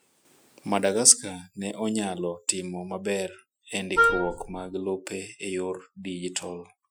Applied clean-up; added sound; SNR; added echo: classical method Wiener filter.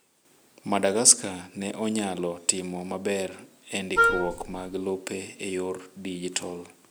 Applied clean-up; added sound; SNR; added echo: none; Wind instrument, woodwind instrument; -3 dB; none.